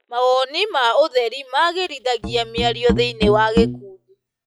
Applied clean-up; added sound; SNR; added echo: classical method log-MMSE.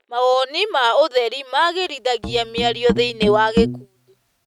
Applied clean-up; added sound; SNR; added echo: neural mask model RNNoise.